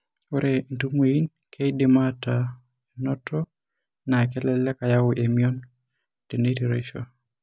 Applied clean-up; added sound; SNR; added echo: none; none; none; none.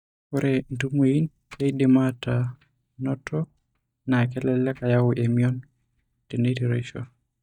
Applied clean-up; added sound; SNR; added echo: neural mask model DeepFilterNet 3.